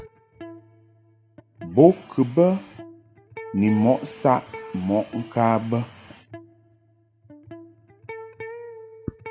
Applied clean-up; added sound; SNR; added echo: none; Electric guitar; 18 dB; none.